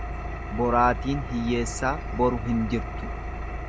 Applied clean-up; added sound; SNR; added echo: none; Engine; 5 dB; none.